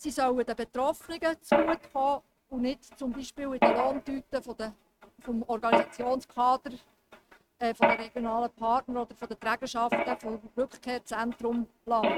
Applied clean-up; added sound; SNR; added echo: neural mask model RNNoise.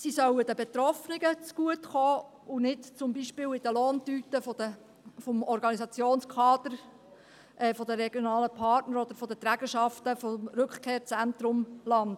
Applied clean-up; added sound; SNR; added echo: none; none; none; none.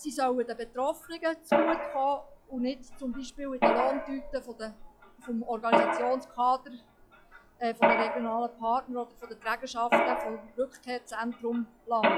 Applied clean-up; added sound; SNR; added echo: classical method log-MMSE.